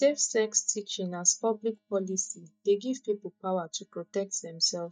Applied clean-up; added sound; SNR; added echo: neural mask model DeepFilterNet 3.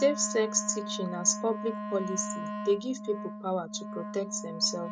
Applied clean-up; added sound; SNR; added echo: none; Wind instrument, woodwind instrument; 7 dB; none.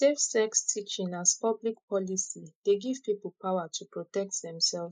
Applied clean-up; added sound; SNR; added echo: neural mask model Resemble Enhance denoiser.